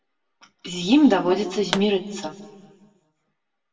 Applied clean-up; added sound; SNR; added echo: none; Explosion; 9 dB; reverberation time 1.1 s.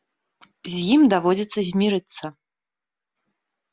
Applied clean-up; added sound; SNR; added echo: none; none; none; none.